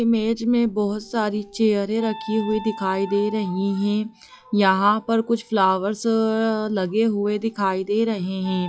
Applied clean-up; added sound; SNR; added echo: classical method log-MMSE.